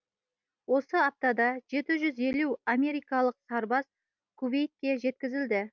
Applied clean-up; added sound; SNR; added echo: none; none; none; none.